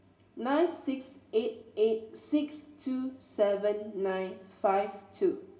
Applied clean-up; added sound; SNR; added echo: none; none; none; reverberation time 1.0 s.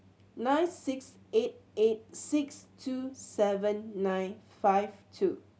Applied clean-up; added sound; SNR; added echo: none; none; none; none.